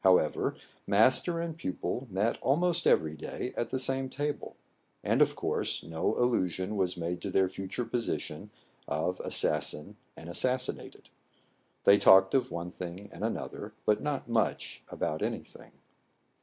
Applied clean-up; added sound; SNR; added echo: none; none; none; none.